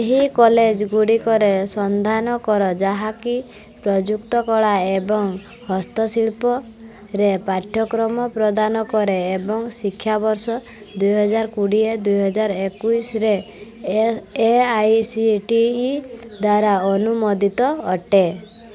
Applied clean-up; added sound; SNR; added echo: none; none; none; none.